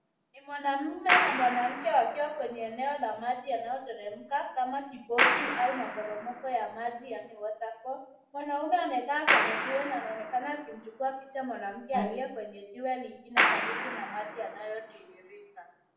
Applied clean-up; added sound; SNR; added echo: none; Clapping; 1 dB; reverberation time 0.6 s.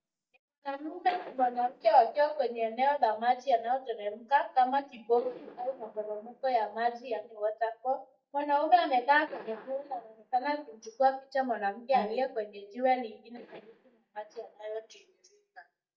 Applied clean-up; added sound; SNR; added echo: neural mask model DeepFilterNet 3.